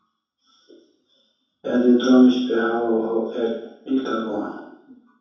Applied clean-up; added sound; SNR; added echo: none; none; none; reverberation time 0.7 s.